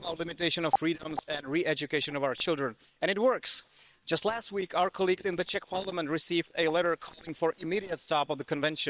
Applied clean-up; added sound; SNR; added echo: neural separator model SepFormer WHAM!.